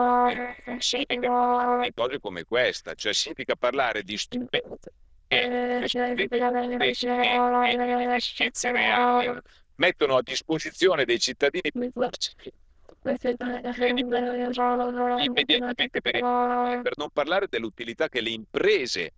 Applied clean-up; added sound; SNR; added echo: neural diffusion model UNIVERSE++.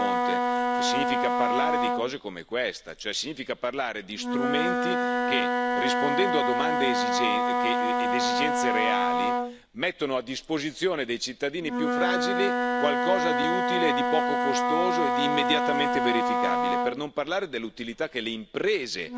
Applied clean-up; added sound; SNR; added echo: none; Wind instrument, woodwind instrument; -3 dB; none.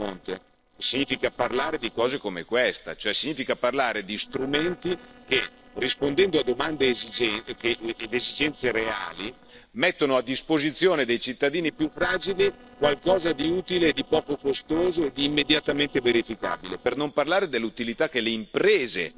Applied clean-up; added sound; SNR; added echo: neural separator model SepFormer DNS4.